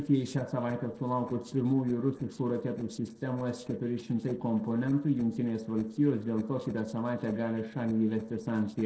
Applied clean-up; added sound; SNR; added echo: neural separator model SepFormer DNS4.